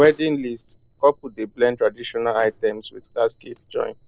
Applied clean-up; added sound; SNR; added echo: neural separator model SepFormer DNS4.